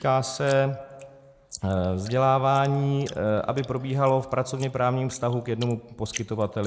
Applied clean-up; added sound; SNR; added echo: neural mask model Resemble Enhance denoiser.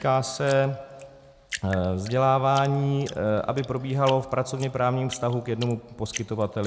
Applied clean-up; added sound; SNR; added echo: none; Drip; 17 dB; none.